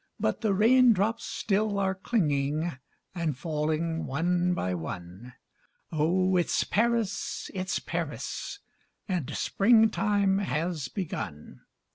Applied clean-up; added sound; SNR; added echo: none; none; none; none.